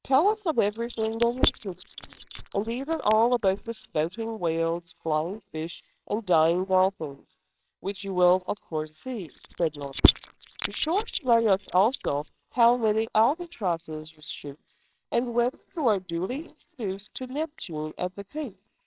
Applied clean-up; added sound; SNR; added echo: neural separator model SepFormer WHAMR!.